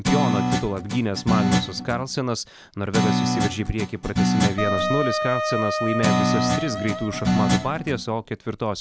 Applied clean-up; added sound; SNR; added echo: none; Guitar + Wind instrument, woodwind instrument; -3 dB; none.